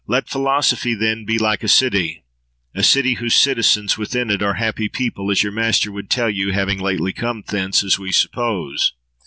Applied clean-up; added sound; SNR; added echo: none; none; none; none.